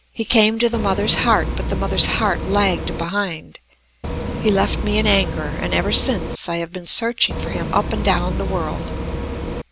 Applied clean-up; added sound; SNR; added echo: none; Bus; 2 dB; none.